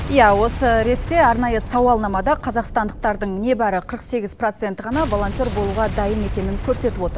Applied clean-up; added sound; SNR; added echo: none; Boom; 8 dB; none.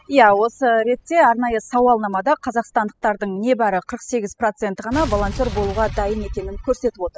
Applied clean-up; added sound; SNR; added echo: classical method spectral subtraction.